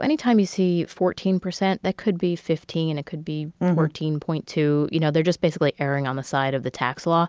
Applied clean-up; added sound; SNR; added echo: none; none; none; none.